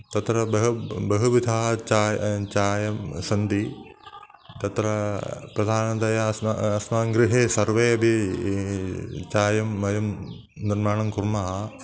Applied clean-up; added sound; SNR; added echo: none; none; none; none.